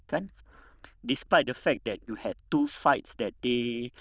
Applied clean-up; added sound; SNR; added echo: neural diffusion model UNIVERSE++.